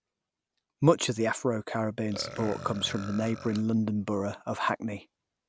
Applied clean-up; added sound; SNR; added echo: none; Burping, eructation; 15 dB; none.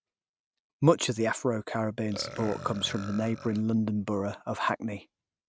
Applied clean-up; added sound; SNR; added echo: neural mask model RNNoise.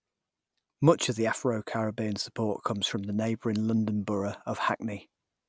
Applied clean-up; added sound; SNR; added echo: none; none; none; none.